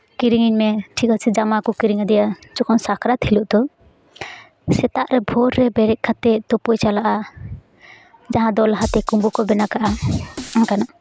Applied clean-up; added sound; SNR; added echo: none; Drum kit; 14 dB; none.